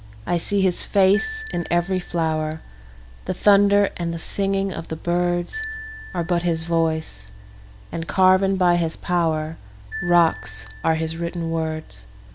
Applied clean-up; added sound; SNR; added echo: none; Marimba, xylophone; 18 dB; none.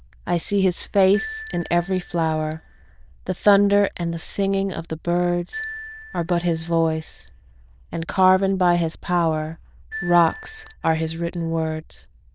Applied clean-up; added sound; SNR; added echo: neural diffusion model UNIVERSE++.